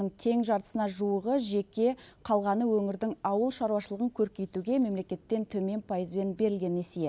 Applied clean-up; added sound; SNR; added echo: none; none; none; none.